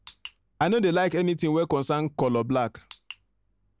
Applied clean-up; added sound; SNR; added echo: none; none; none; none.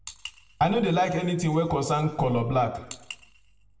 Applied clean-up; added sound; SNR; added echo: none; none; none; reverberation time 0.8 s.